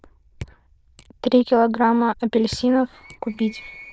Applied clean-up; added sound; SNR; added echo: neural diffusion model UNIVERSE++.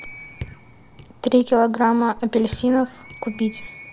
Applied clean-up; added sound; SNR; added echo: none; Animal + Raindrop / Drip; 17 dB; none.